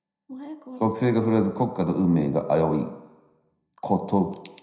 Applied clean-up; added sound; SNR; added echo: none; none; none; reverberation time 0.8 s.